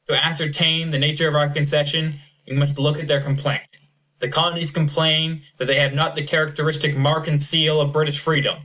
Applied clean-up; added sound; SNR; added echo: none; none; none; none.